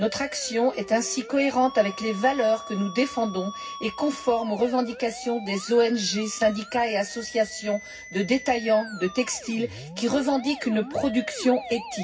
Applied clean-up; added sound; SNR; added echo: none; Musical instrument; 15 dB; reverberation time 0.4 s.